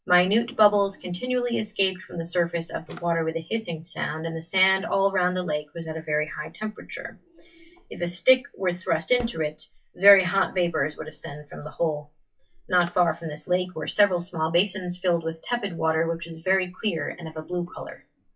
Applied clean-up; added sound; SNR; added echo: classical method WPE with log-MMSE.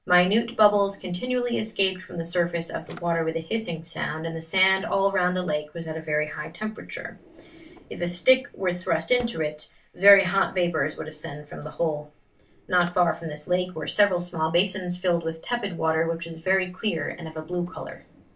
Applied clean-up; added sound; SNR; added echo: neural separator model SepFormer DNS4.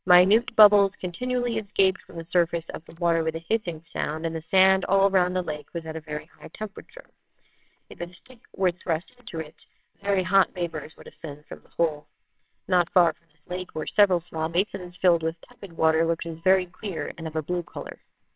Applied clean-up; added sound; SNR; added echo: neural separator model SepFormer WHAMR!.